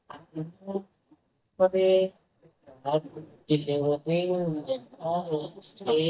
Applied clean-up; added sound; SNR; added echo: neural mask model DeepFilterNet 3.